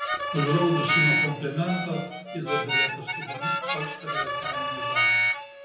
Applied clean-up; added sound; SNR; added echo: none; Harmonica; -3 dB; reverberation time 0.9 s.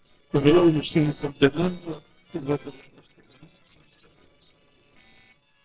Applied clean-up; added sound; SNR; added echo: neural separator model SepFormer WHAMR!.